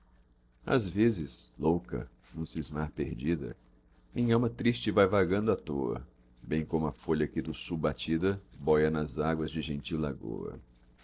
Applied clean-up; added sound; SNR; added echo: neural separator model SepFormer DNS4.